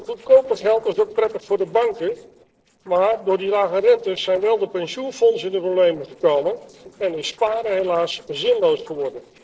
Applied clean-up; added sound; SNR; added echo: neural separator model SepFormer DNS4.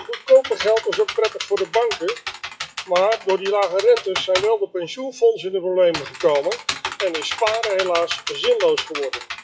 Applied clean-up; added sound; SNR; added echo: classical method WPE with log-MMSE.